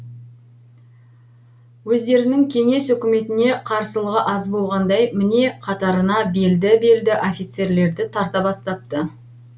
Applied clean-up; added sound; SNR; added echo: none; none; none; none.